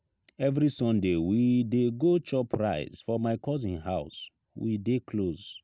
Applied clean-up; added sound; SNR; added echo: none; none; none; none.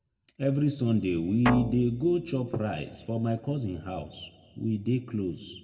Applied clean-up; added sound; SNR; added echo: none; Guitar; 4 dB; reverberation time 1.1 s.